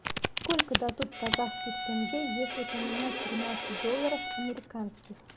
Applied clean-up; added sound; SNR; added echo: none; Domestic sounds, home sounds + Bowed string instrument; -2 dB; none.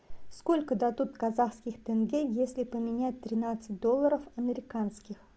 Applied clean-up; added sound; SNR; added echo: none; none; none; none.